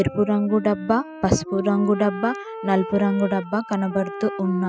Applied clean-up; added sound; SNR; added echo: classical method spectral subtraction.